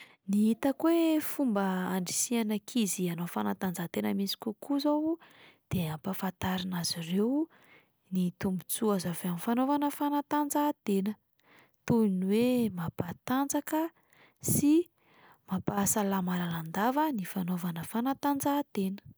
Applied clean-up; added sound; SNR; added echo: none; none; none; none.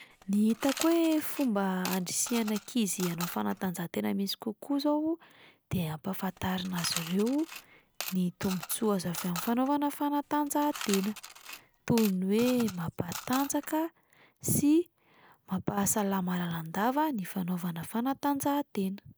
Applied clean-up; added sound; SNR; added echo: none; Coin (dropping) / Mechanisms; 12 dB; none.